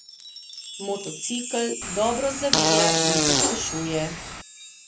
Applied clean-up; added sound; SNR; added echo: none; Fart + Chime; -3 dB; none.